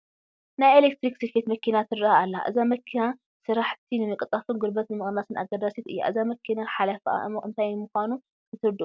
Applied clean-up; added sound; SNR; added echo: none; none; none; none.